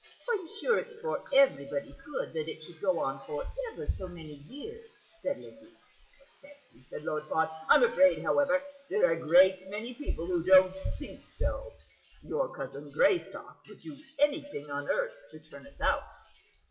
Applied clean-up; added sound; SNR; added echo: classical method WPE with log-MMSE.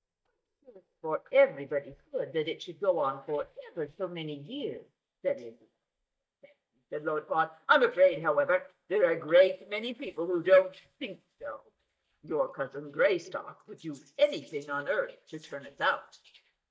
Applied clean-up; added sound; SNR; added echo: neural mask model DeepFilterNet 3.